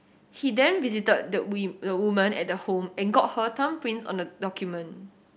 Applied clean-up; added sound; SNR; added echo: none; none; none; none.